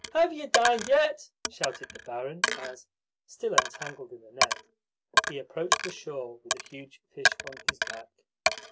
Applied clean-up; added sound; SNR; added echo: none; Coin (dropping); -1 dB; none.